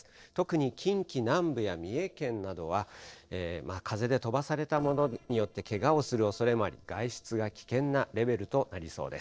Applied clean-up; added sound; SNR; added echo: neural separator model SepFormer DNS4.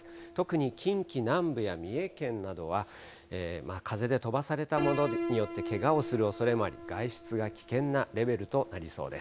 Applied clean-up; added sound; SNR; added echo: none; Piano; 11 dB; none.